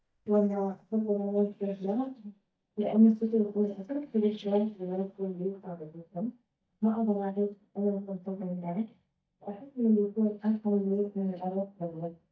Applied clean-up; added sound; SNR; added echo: neural mask model DeepFilterNet 3.